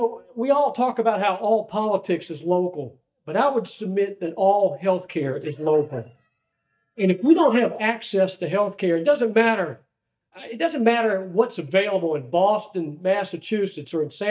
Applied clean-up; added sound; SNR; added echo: neural mask model DeepFilterNet 3.